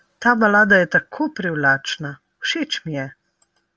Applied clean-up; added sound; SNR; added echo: none; none; none; none.